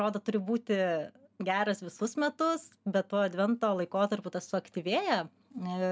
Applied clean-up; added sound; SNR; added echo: none; none; none; none.